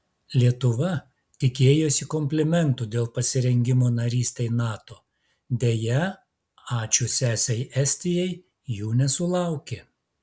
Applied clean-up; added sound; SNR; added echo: none; none; none; none.